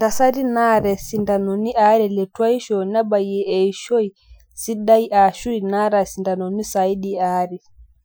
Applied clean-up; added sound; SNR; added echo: classical method Wiener filter.